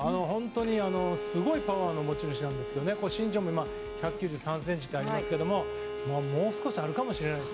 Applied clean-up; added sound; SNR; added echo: none; Bowed string instrument; 6 dB; none.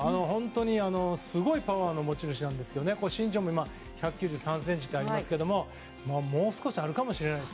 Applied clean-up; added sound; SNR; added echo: none; none; none; none.